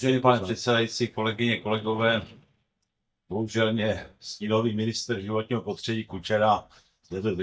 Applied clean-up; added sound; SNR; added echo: neural mask model DeepFilterNet 3.